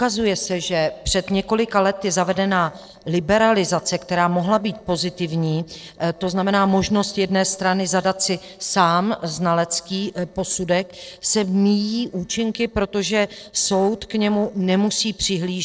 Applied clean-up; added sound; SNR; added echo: neural separator model SepFormer DNS4.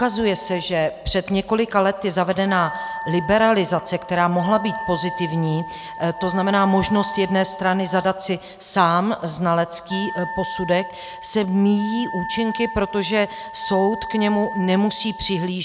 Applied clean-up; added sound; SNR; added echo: none; Wind instrument, woodwind instrument; 12 dB; none.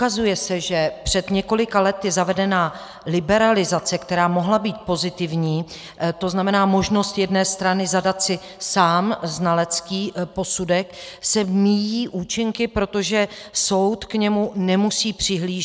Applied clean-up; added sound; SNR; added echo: none; none; none; none.